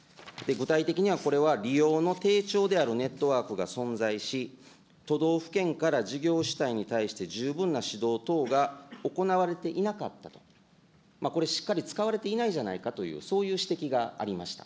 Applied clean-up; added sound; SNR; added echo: none; none; none; none.